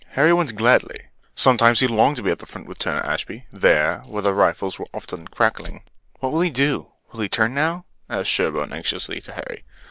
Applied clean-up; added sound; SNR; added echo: neural mask model Resemble Enhance denoiser.